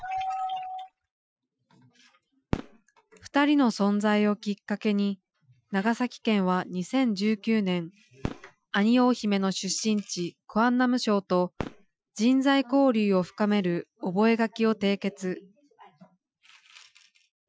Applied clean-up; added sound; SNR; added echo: classical method Wiener filter.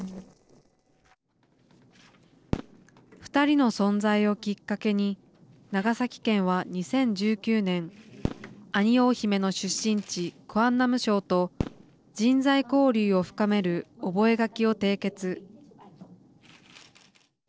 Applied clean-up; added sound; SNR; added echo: neural separator model SepFormer DNS4.